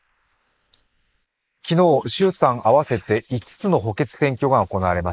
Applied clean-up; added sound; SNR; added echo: neural mask model Resemble Enhance denoiser.